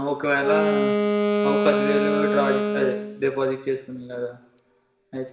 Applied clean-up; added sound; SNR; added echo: none; Wind instrument, woodwind instrument; -1 dB; reverberation time 1.0 s.